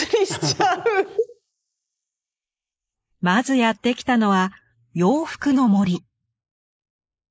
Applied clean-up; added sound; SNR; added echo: neural mask model Resemble Enhance denoiser.